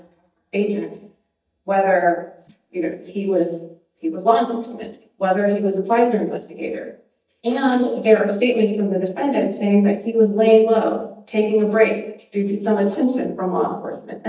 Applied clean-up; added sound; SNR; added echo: neural mask model DeepFilterNet 3.